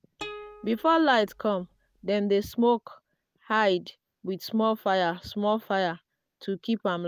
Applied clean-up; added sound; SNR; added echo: none; Plucked string instrument; 18 dB; none.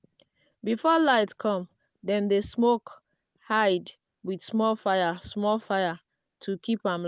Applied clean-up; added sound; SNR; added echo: none; none; none; none.